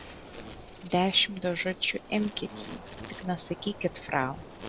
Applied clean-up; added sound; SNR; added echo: none; Insect; 13 dB; none.